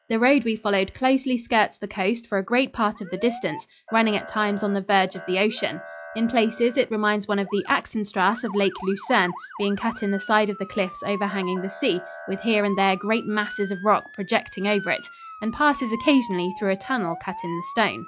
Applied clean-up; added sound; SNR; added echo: classical method log-MMSE.